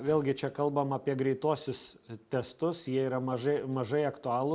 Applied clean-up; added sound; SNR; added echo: none; none; none; none.